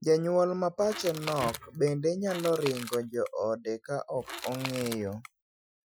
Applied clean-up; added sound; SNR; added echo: classical method Wiener filter.